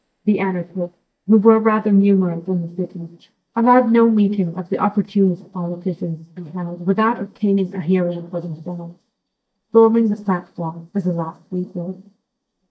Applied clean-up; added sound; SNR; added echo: neural mask model DeepFilterNet 3.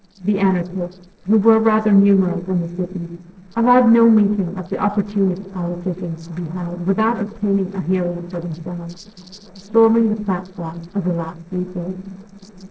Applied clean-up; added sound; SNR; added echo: neural separator model SepFormer DNS4.